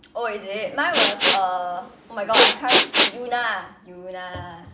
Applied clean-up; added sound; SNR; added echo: none; Respiratory sounds; -5 dB; none.